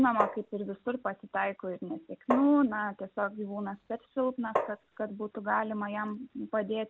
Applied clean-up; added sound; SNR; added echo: none; Tap; 2 dB; none.